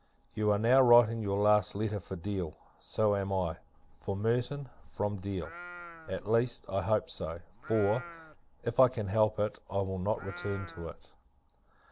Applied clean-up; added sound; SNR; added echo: none; Livestock, farm animals, working animals; 16 dB; none.